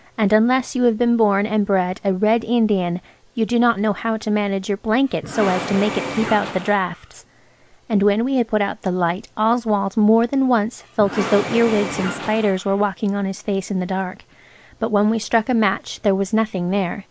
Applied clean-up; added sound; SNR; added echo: none; Engine / Mechanisms; 10 dB; none.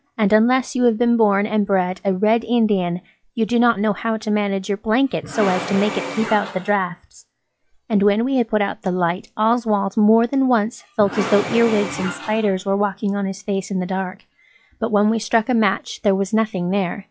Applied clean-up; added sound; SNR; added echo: classical method log-MMSE.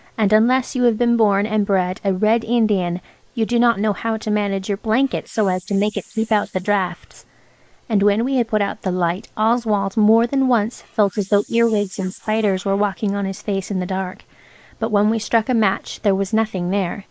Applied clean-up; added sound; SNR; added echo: neural mask model Resemble Enhance denoiser.